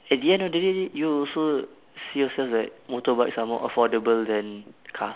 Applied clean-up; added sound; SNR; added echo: none; none; none; none.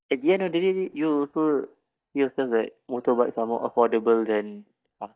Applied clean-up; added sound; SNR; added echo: neural mask model DeepFilterNet 3.